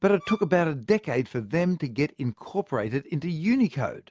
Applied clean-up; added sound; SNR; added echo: none; Bowed string instrument; 14 dB; none.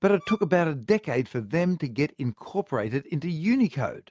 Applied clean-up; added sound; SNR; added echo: neural mask model RNNoise.